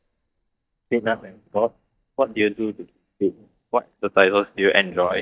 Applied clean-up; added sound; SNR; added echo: neural mask model DeepFilterNet 3.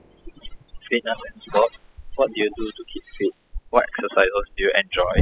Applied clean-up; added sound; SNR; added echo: classical method spectral subtraction.